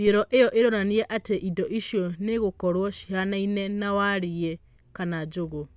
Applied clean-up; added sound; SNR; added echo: none; none; none; none.